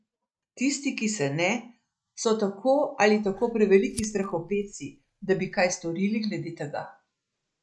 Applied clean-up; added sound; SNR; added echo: neural mask model RNNoise.